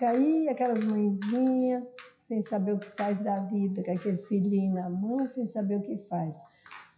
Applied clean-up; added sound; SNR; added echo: classical method WPE with log-MMSE.